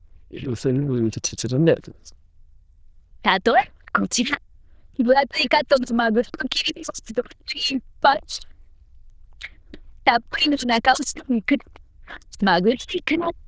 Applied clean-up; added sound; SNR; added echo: neural diffusion model UNIVERSE++.